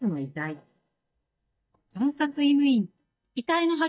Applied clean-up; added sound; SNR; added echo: neural mask model DeepFilterNet 3.